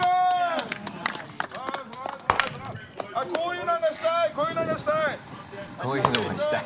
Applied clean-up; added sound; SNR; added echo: none; Shatter; 8 dB; none.